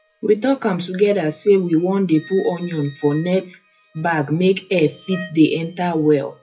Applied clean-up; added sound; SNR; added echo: classical method WPE with log-MMSE.